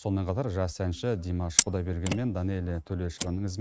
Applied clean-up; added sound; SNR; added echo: neural mask model RNNoise.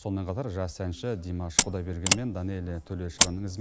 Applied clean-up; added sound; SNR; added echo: none; Mechanisms; -3 dB; none.